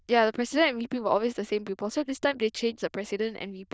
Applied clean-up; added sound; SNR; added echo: neural diffusion model UNIVERSE++.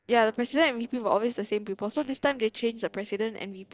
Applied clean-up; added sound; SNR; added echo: neural separator model SepFormer DNS4.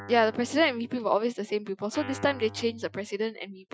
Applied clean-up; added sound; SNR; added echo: classical method Wiener filter.